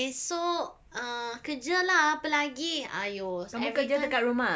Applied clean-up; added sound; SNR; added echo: none; none; none; none.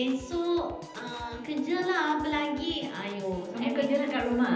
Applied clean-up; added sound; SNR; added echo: none; Piano / Organ; 15 dB; reverberation time 0.9 s.